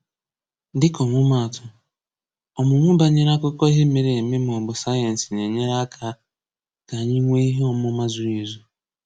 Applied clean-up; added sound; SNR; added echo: none; none; none; none.